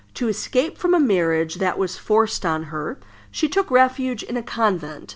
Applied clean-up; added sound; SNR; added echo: none; none; none; none.